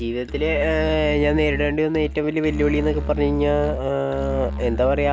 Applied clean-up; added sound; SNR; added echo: none; Musical instrument; 7 dB; none.